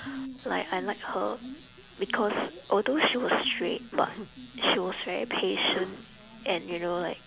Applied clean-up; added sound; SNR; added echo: none; Sneeze; 13 dB; none.